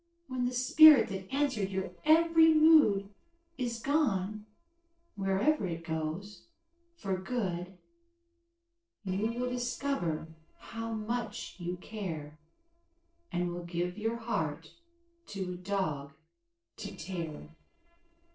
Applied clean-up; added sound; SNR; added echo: neural separator model SepFormer DNS4.